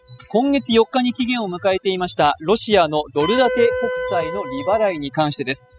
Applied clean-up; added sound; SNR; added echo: classical method spectral subtraction.